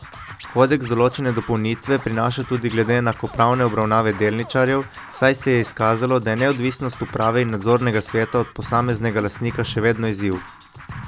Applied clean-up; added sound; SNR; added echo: none; Scratching (performance technique); 16 dB; none.